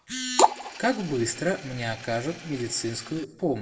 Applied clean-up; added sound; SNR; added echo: none; Engine; 17 dB; reverberation time 1.2 s.